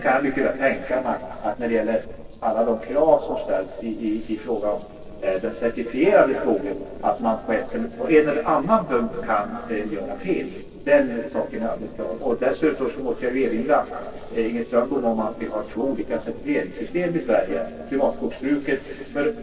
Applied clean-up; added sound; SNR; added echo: neural separator model SepFormer DNS4.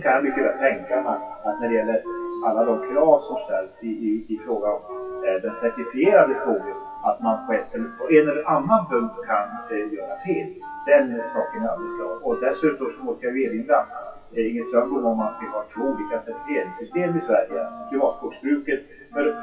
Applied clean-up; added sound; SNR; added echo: classical method WPE with log-MMSE.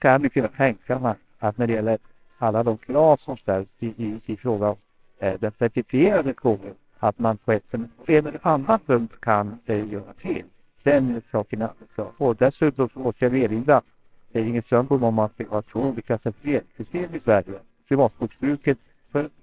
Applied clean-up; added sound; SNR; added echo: neural separator model SepFormer WHAMR!.